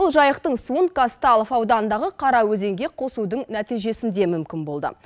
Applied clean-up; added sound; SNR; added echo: none; none; none; none.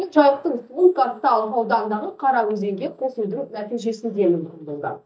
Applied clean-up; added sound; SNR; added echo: neural mask model DeepFilterNet 3.